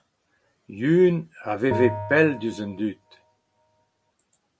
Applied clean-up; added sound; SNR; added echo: none; Bell; 10 dB; none.